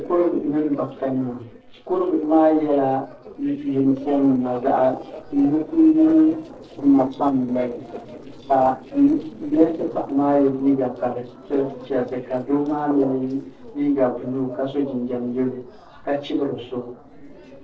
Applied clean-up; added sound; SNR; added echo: neural separator model SepFormer DNS4.